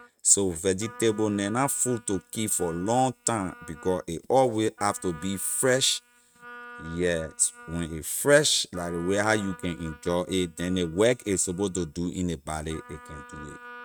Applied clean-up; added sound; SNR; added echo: neural mask model RNNoise.